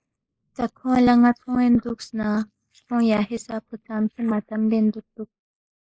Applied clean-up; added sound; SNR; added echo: neural mask model Resemble Enhance denoiser.